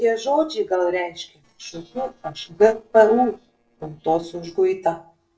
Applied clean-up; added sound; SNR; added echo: neural separator model SepFormer DNS4.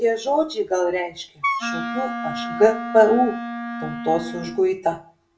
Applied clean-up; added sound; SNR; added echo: none; Wind instrument, woodwind instrument; 7 dB; reverberation time 0.2 s.